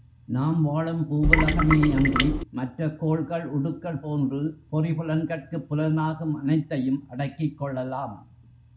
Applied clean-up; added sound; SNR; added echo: none; Trickle, dribble / Water tap, faucet; -3 dB; none.